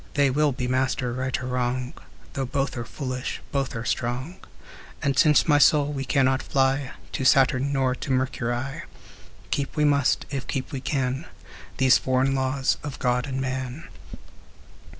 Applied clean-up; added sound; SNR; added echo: none; none; none; none.